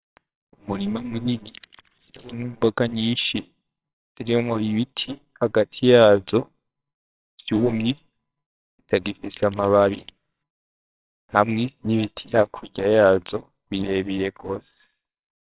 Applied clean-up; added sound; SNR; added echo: neural separator model SepFormer WHAMR!.